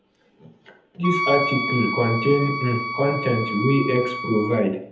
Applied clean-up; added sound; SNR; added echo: none; Wind instrument, woodwind instrument; 5 dB; reverberation time 0.7 s.